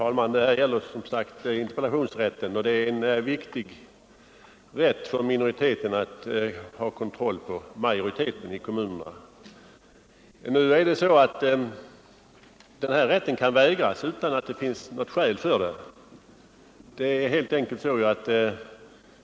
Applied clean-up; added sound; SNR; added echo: none; none; none; none.